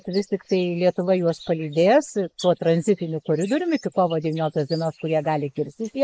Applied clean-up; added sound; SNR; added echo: neural mask model Resemble Enhance denoiser.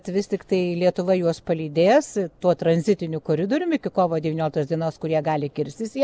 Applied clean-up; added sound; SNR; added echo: none; none; none; none.